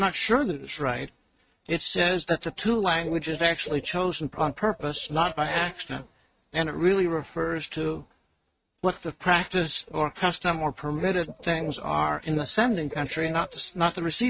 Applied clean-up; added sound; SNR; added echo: neural mask model RNNoise.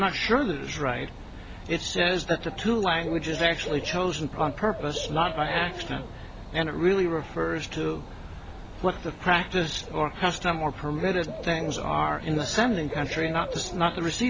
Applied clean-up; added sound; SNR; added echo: none; Bird / Dog; 12 dB; none.